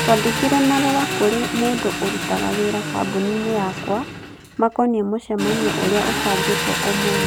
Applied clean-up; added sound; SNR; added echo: none; Engine; 3 dB; none.